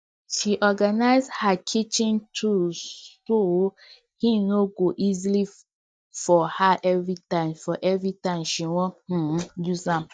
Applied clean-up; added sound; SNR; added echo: neural mask model DeepFilterNet 3.